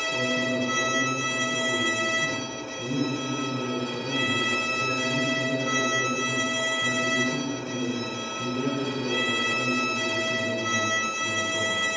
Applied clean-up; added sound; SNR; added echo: none; Bowed string instrument; -4 dB; reverberation time 2.0 s.